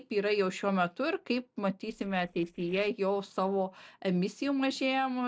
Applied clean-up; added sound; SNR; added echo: neural separator model SepFormer DNS4.